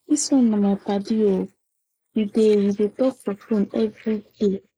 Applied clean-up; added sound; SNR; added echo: neural mask model Resemble Enhance denoiser.